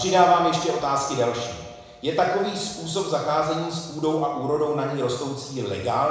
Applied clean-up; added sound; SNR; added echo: none; none; none; reverberation time 1.0 s.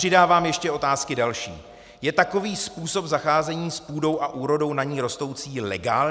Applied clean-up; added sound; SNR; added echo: none; none; none; none.